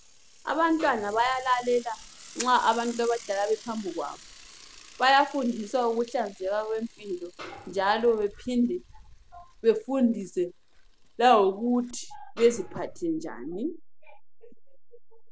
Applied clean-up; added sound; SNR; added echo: none; Mechanisms / Bicycle + Snare drum; 17 dB; none.